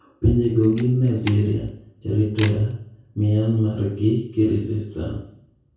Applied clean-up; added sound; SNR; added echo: none; Camera; 14 dB; reverberation time 0.6 s.